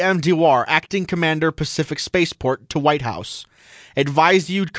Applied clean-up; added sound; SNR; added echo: none; none; none; none.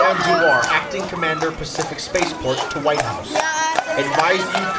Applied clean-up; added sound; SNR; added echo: none; Livestock, farm animals, working animals; -1 dB; reverberation time 0.6 s.